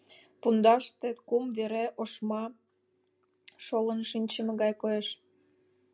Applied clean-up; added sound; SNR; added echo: none; none; none; none.